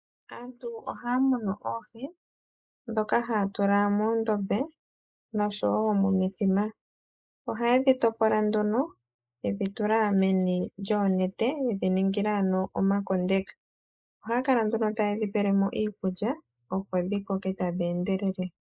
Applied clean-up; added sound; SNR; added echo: neural mask model Resemble Enhance denoiser.